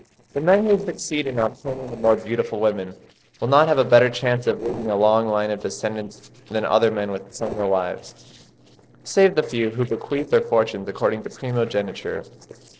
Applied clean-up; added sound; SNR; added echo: neural separator model SepFormer DNS4.